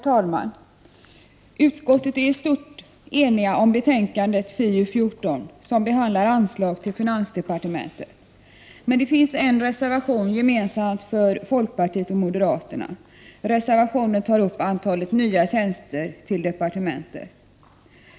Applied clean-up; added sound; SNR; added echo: none; none; none; none.